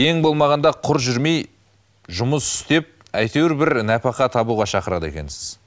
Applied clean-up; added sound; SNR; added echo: none; none; none; none.